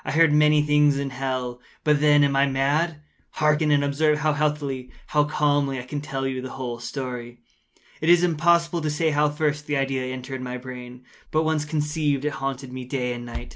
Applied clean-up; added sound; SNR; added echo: none; none; none; none.